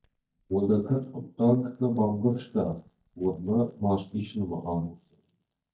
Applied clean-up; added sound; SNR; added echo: neural mask model DeepFilterNet 3.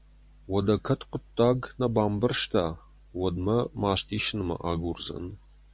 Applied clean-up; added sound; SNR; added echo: none; none; none; none.